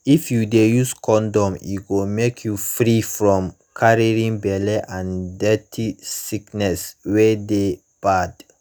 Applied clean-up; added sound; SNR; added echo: none; none; none; none.